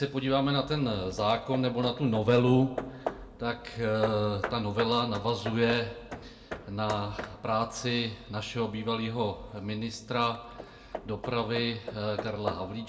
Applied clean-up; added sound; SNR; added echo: none; Hammer / Wood; 13 dB; reverberation time 0.4 s.